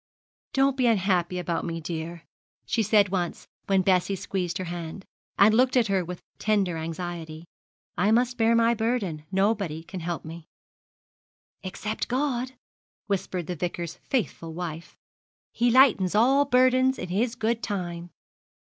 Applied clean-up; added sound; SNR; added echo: none; none; none; none.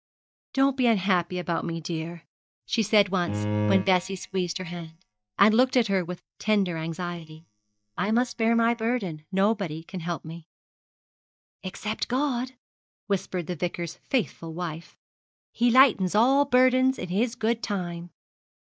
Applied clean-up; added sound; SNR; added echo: neural mask model DeepFilterNet 3.